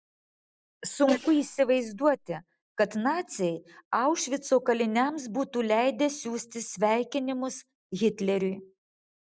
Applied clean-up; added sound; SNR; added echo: neural mask model Resemble Enhance denoiser.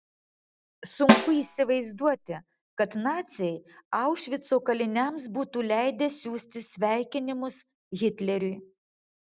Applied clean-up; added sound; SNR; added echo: none; Snare drum; -4 dB; none.